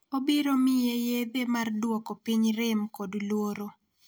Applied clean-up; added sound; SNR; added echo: none; none; none; none.